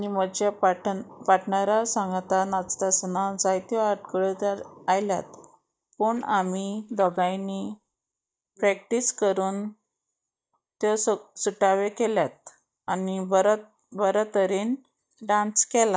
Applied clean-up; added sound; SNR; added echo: neural mask model DeepFilterNet 3.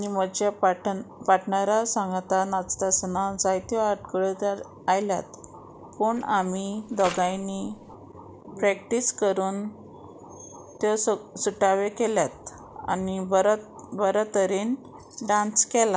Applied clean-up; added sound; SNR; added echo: none; Mechanisms; 17 dB; none.